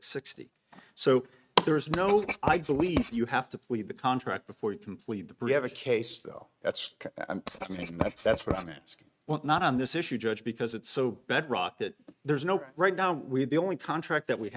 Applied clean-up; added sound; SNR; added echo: neural mask model RNNoise.